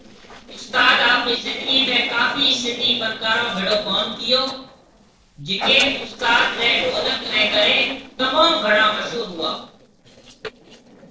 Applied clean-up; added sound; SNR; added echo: neural separator model SepFormer DNS4.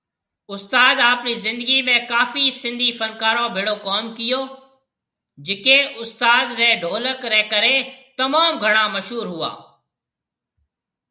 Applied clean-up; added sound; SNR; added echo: none; none; none; none.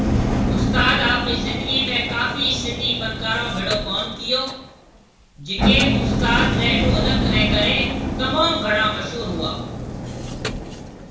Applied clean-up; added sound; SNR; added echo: none; Engine; -1 dB; reverberation time 0.5 s.